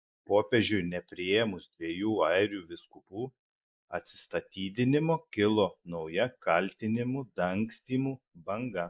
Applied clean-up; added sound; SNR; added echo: neural mask model Resemble Enhance denoiser.